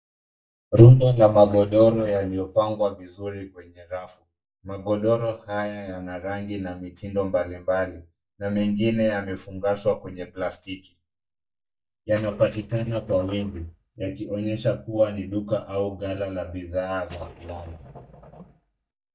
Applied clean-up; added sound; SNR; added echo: neural mask model DeepFilterNet 3.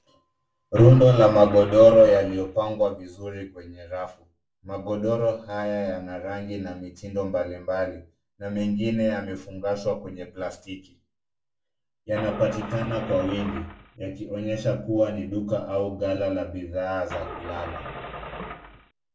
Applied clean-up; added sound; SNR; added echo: none; Engine starting / Car; 13 dB; reverberation time 0.3 s.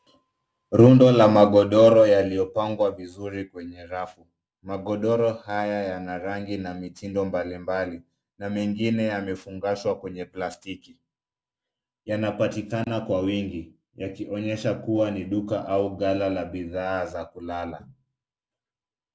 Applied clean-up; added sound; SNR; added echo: none; none; none; none.